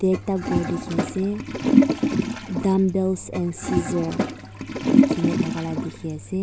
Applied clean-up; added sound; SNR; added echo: none; Toilet flush; -2 dB; none.